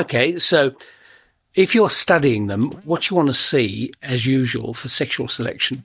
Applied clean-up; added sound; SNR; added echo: neural mask model DeepFilterNet 3.